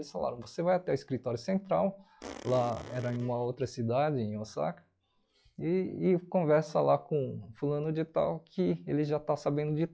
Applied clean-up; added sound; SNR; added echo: classical method log-MMSE.